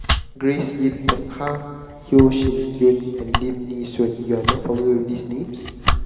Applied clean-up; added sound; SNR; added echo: none; Domestic sounds, home sounds; 5 dB; reverberation time 2.5 s.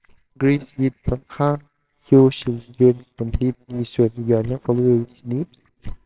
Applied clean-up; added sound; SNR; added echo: neural separator model SepFormer WHAMR!.